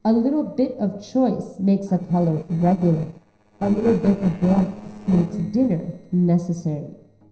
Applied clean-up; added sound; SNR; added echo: neural separator model SepFormer DNS4.